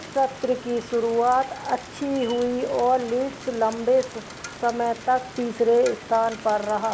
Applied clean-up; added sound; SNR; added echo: none; Rain; 16 dB; none.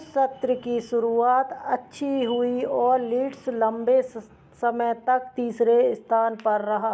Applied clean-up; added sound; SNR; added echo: none; none; none; none.